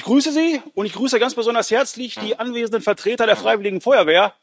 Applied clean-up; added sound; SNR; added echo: neural mask model RNNoise.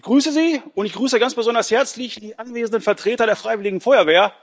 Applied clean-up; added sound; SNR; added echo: neural mask model DeepFilterNet 3.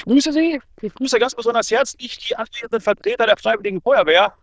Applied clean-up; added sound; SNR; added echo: neural diffusion model UNIVERSE++.